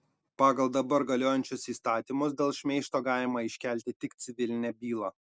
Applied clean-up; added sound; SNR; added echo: none; none; none; none.